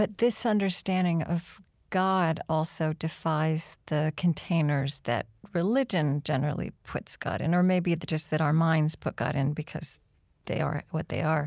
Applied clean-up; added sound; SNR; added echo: none; none; none; none.